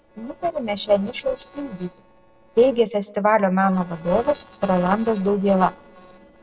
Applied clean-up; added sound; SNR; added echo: neural separator model SepFormer DNS4.